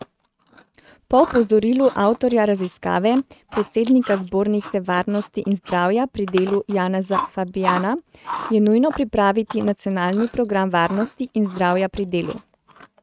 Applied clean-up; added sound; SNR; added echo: neural mask model RNNoise.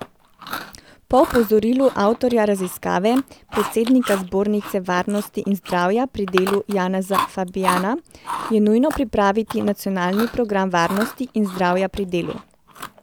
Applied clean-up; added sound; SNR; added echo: none; Chewing, mastication; 11 dB; none.